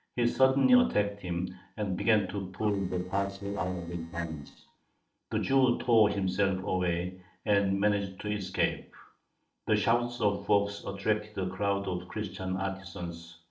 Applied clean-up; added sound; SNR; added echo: neural separator model SepFormer DNS4.